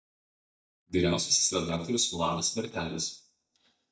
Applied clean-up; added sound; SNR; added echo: neural mask model DeepFilterNet 3.